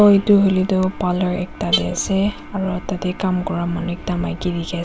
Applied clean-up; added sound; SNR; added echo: none; Alarm / Car; 16 dB; none.